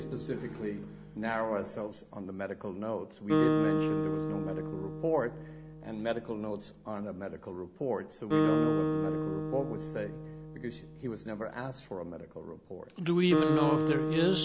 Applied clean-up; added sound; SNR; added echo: none; Acoustic guitar; -1 dB; none.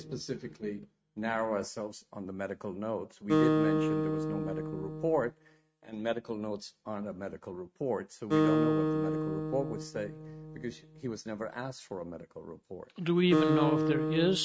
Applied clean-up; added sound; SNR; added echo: neural mask model RNNoise.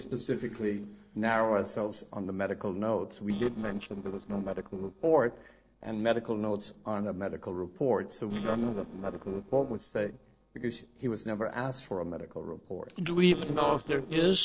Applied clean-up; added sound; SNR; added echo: neural separator model SepFormer DNS4.